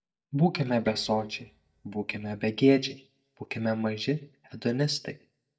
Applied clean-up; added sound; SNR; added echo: neural mask model DeepFilterNet 3.